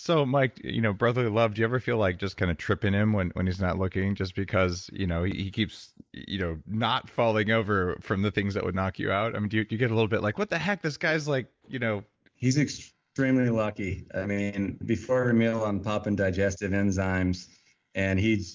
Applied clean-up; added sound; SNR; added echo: neural mask model Resemble Enhance denoiser.